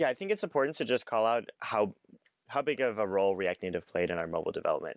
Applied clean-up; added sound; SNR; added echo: none; none; none; none.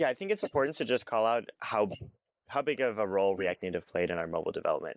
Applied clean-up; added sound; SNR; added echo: neural mask model Resemble Enhance denoiser.